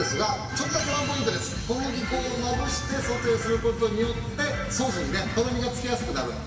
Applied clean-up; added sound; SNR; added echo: none; Truck; 10 dB; reverberation time 1.4 s.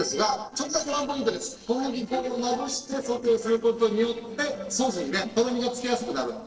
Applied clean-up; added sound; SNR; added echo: neural separator model SepFormer DNS4.